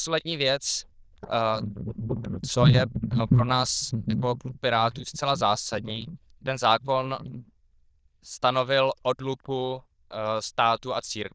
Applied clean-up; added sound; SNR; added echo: neural diffusion model UNIVERSE++.